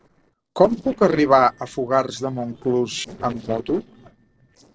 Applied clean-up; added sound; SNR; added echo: neural separator model SepFormer DNS4.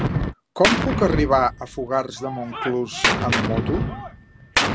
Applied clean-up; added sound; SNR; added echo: none; Gunshot, gunfire; 0 dB; none.